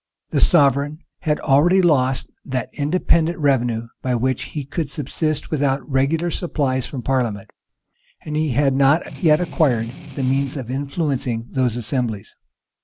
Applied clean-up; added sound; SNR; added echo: none; Strum; 14 dB; none.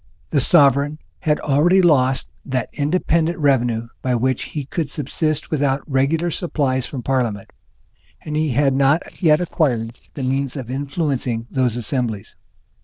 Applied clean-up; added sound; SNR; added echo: neural diffusion model UNIVERSE++.